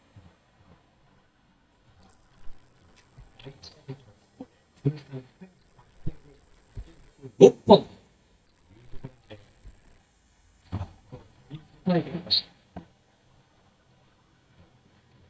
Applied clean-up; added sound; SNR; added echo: neural mask model DeepFilterNet 3.